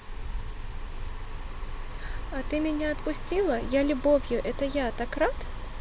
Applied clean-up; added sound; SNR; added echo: none; none; none; none.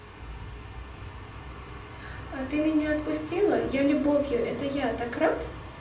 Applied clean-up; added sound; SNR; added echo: none; none; none; reverberation time 0.6 s.